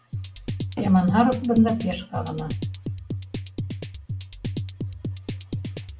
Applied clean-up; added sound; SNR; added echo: none; Drum kit; 5 dB; none.